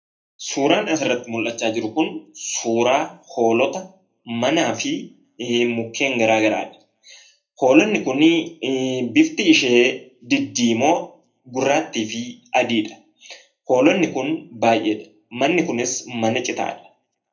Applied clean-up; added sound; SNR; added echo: none; none; none; reverberation time 0.3 s.